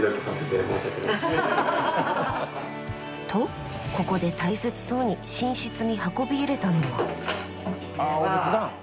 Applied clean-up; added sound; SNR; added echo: none; none; none; none.